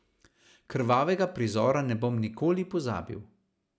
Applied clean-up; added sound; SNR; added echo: none; none; none; none.